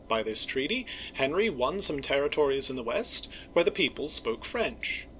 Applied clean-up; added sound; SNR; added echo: none; Engine; 19 dB; none.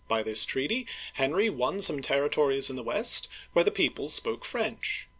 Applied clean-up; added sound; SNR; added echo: none; none; none; none.